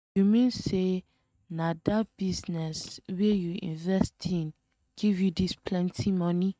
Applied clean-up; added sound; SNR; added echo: neural mask model RNNoise.